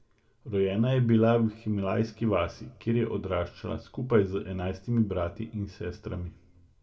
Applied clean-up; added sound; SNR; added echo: none; none; none; reverberation time 0.5 s.